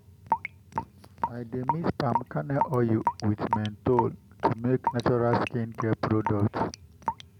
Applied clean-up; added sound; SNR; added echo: none; Raindrop / Drip; 5 dB; none.